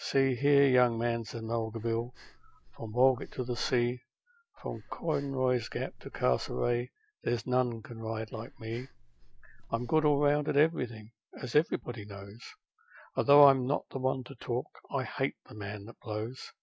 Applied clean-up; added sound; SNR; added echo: none; Breathing; 16 dB; none.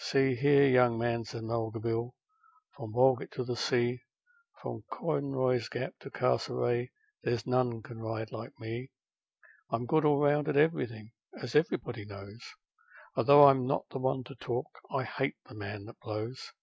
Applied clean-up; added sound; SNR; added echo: none; none; none; none.